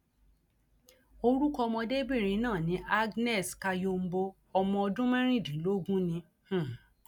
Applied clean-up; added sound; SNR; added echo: none; none; none; none.